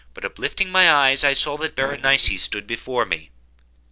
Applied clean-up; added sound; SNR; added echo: neural separator model SepFormer DNS4.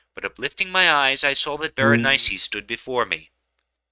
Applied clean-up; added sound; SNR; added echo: neural mask model RNNoise.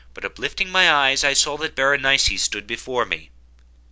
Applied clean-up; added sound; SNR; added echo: none; none; none; none.